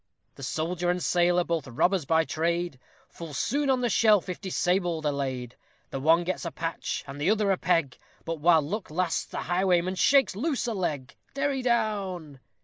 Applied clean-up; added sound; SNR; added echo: none; none; none; none.